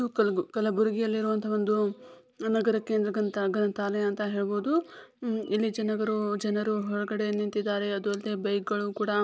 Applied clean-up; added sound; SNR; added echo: none; none; none; none.